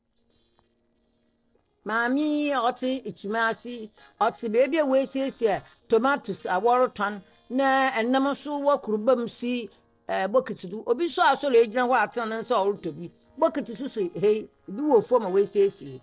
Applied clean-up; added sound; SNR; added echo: neural separator model SepFormer DNS4.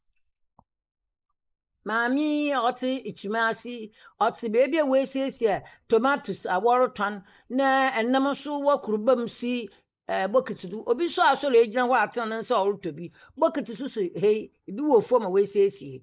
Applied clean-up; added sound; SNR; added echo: neural mask model Resemble Enhance denoiser.